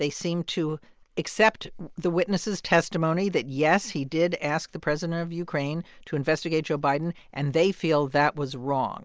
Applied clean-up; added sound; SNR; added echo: none; none; none; none.